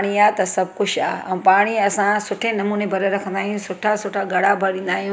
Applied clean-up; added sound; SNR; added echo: none; none; none; none.